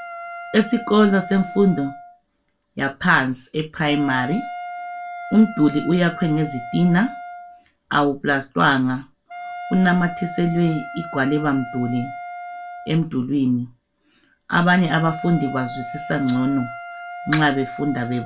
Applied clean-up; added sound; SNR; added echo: none; Wind instrument, woodwind instrument; 13 dB; reverberation time 0.2 s.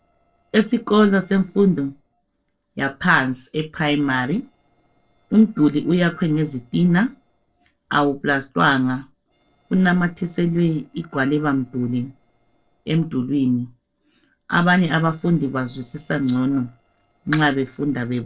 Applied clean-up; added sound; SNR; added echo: neural separator model SepFormer DNS4.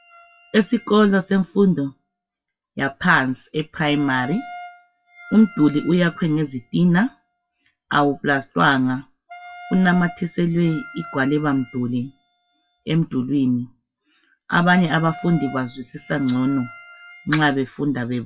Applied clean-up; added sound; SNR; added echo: classical method WPE with log-MMSE.